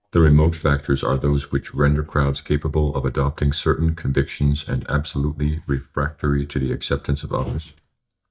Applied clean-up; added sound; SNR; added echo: neural mask model DeepFilterNet 3.